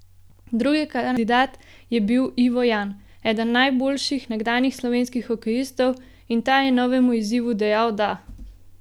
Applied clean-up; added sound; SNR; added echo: none; none; none; none.